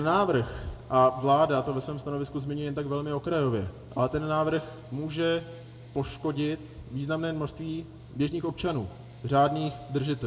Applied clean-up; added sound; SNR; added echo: none; Mechanical fan; 18 dB; reverberation time 1.9 s.